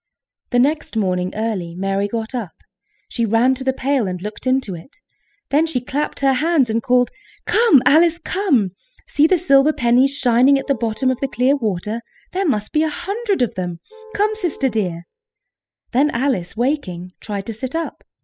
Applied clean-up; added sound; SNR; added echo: classical method spectral subtraction.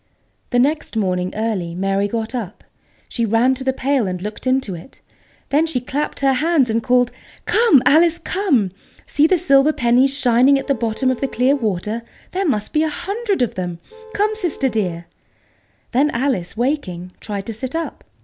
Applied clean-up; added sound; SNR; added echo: none; Vehicle horn, car horn, honking; 19 dB; none.